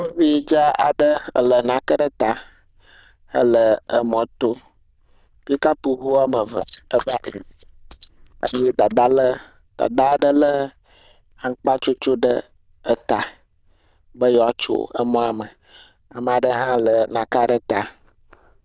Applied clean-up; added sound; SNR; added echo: neural diffusion model UNIVERSE++.